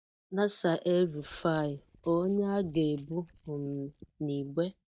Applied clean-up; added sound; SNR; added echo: neural mask model DeepFilterNet 3.